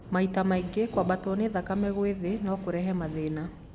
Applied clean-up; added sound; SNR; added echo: none; Thunder; 17 dB; none.